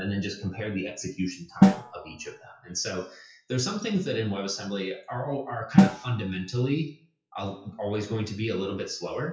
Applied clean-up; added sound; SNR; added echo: classical method WPE with log-MMSE.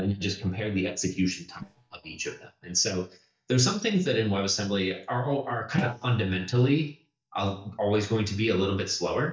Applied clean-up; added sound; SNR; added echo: neural mask model DeepFilterNet 3.